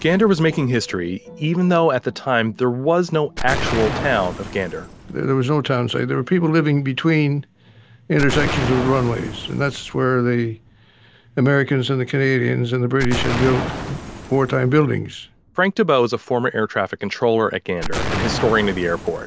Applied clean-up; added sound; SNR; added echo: none; Explosion; 10 dB; none.